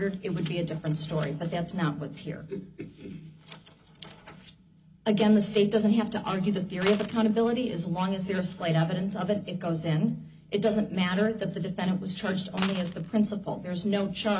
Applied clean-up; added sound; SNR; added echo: none; Coin (dropping); 5 dB; reverberation time 0.4 s.